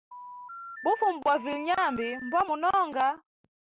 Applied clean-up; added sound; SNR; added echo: none; Telephone; 13 dB; none.